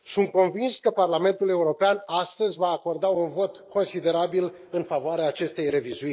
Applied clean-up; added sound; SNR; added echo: neural mask model Resemble Enhance denoiser.